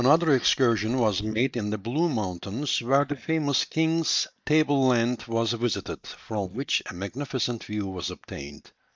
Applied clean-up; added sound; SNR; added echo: neural mask model DeepFilterNet 3.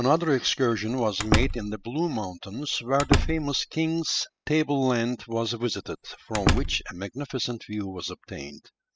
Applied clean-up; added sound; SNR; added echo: classical method spectral subtraction.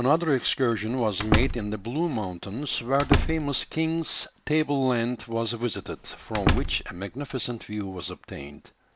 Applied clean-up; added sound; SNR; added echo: none; Slam; 2 dB; none.